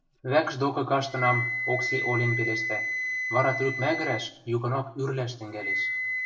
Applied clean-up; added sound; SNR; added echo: none; Wind instrument, woodwind instrument; 3 dB; reverberation time 0.6 s.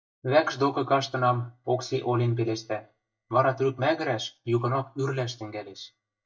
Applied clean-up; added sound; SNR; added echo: neural mask model DeepFilterNet 3.